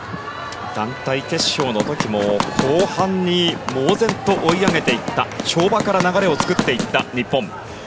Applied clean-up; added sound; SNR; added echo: none; Run; 5 dB; none.